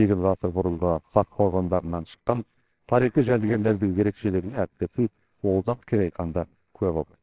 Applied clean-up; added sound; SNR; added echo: neural separator model SepFormer WHAMR!.